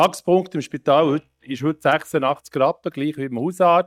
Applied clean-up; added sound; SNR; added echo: neural mask model DeepFilterNet 3.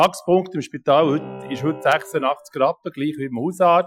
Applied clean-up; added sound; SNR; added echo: classical method Wiener filter.